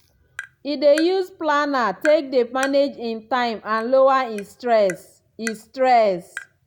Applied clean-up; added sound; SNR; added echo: none; Tap; 18 dB; none.